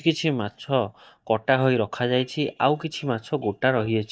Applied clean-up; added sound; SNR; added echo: neural mask model DeepFilterNet 3.